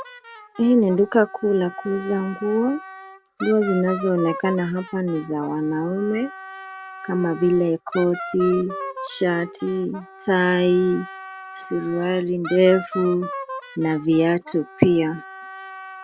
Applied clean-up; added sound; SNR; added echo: none; Wind instrument, woodwind instrument; 14 dB; none.